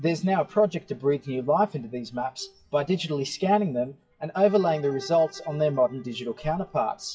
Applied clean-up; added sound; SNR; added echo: classical method WPE with log-MMSE.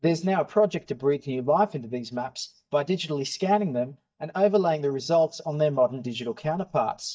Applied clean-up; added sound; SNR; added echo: neural mask model DeepFilterNet 3.